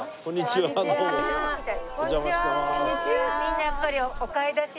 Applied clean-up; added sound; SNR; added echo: none; Hammer; 11 dB; none.